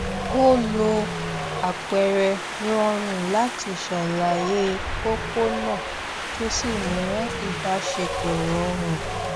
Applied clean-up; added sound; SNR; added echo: none; Wind; 4 dB; none.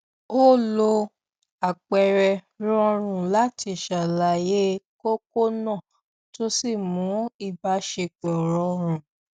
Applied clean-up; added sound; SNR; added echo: none; none; none; none.